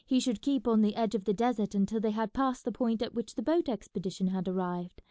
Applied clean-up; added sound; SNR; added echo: none; none; none; none.